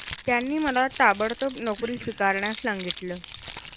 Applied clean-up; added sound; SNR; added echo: none; Keys jangling; 7 dB; none.